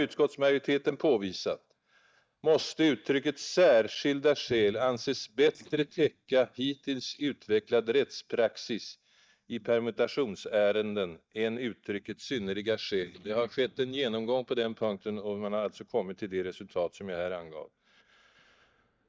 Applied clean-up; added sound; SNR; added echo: neural mask model DeepFilterNet 3.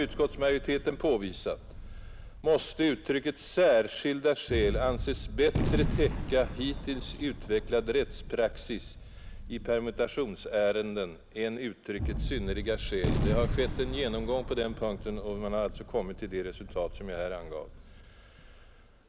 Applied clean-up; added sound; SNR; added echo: none; Gunshot, gunfire; 5 dB; none.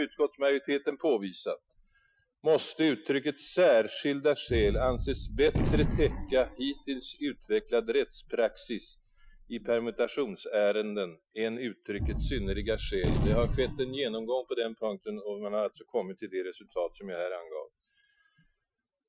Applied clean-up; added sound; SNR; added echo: classical method Wiener filter.